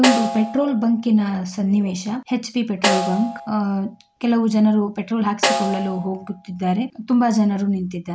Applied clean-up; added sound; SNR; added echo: none; Snare drum; 7 dB; none.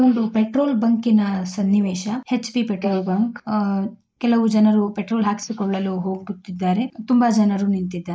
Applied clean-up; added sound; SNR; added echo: neural mask model Resemble Enhance denoiser.